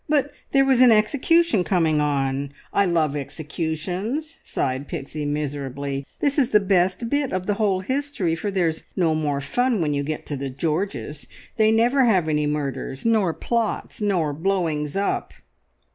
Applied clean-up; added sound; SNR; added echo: none; none; none; none.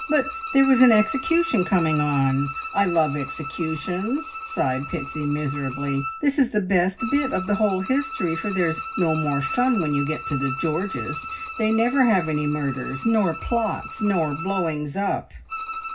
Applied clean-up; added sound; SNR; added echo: none; Bowed string instrument; 9 dB; reverberation time 0.4 s.